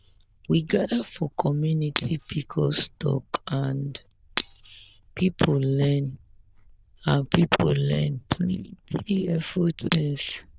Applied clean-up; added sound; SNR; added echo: neural diffusion model UNIVERSE++.